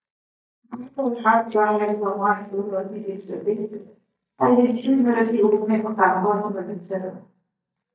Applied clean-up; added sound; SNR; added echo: neural mask model DeepFilterNet 3.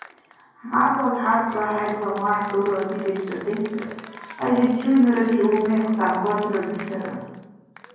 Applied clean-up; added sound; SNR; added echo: none; Applause / Cheering; 19 dB; reverberation time 1.3 s.